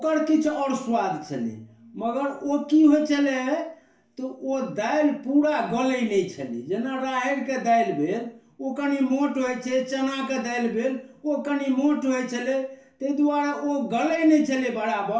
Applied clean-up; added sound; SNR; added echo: none; none; none; reverberation time 0.3 s.